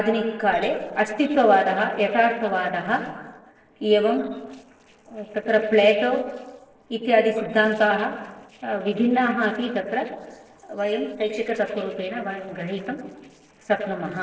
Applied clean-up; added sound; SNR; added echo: neural separator model SepFormer DNS4.